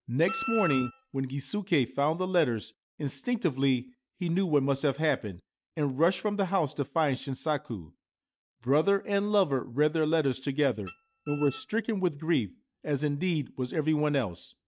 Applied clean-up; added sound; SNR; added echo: neural mask model RNNoise.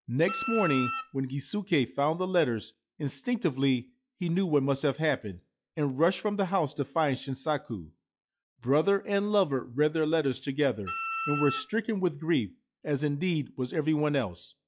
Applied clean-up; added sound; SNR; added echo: classical method log-MMSE.